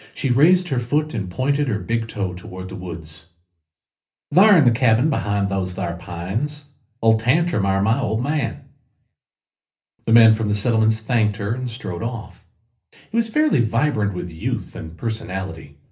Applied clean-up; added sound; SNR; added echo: none; none; none; reverberation time 0.3 s.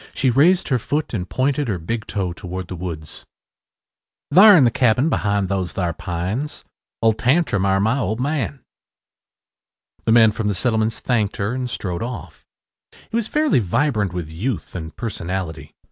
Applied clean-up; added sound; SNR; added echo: none; none; none; none.